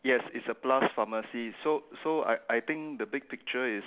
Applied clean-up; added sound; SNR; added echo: none; none; none; none.